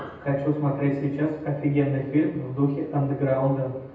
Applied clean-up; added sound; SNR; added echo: none; none; none; reverberation time 0.9 s.